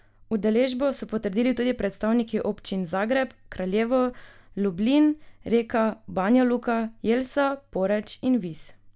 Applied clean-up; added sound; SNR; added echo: none; none; none; none.